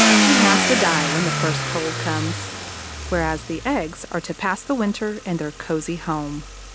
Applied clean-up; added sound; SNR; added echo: none; Car; -2 dB; none.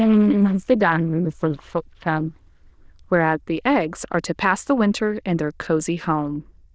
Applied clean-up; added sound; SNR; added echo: neural diffusion model UNIVERSE++.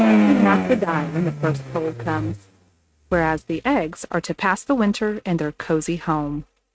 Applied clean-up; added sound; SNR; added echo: neural mask model RNNoise.